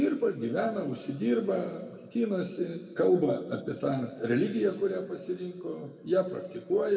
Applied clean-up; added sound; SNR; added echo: none; Wind chime / Percussion; 19 dB; reverberation time 1.7 s.